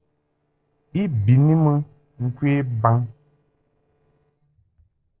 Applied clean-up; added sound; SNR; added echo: neural separator model SepFormer DNS4.